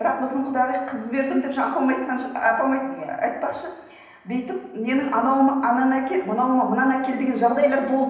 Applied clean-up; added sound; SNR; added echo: none; none; none; reverberation time 0.9 s.